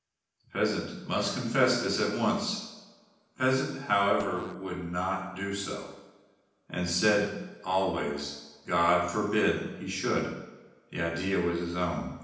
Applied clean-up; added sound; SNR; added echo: none; Fart; 17 dB; reverberation time 0.9 s.